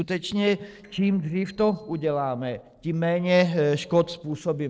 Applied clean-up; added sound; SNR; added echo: neural separator model SepFormer DNS4.